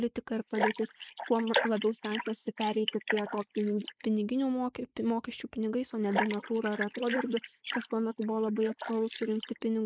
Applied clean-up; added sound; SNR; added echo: neural mask model Resemble Enhance denoiser.